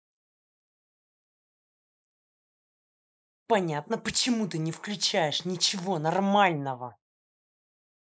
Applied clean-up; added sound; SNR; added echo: neural mask model Resemble Enhance denoiser.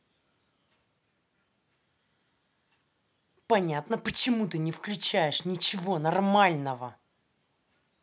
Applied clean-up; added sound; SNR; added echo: none; none; none; none.